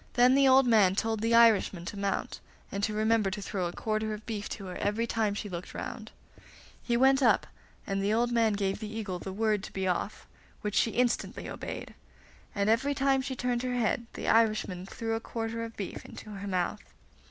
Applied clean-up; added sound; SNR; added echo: none; none; none; none.